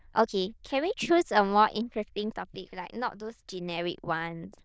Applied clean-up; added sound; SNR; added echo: neural diffusion model UNIVERSE++.